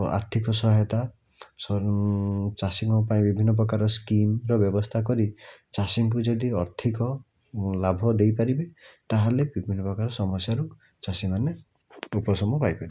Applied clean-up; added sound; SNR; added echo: none; none; none; none.